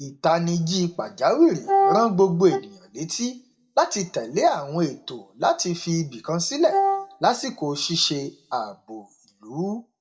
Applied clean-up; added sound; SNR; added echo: neural mask model DeepFilterNet 3.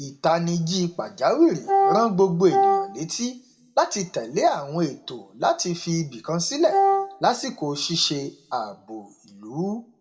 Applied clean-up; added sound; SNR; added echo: none; Wind instrument, woodwind instrument; -2 dB; reverberation time 0.7 s.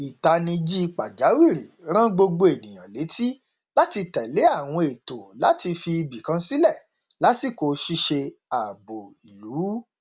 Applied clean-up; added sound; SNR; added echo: none; none; none; none.